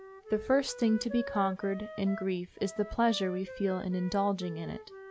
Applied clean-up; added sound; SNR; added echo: none; Wind instrument, woodwind instrument; 13 dB; none.